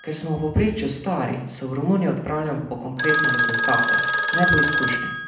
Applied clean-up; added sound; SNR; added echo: none; Telephone; 0 dB; reverberation time 0.7 s.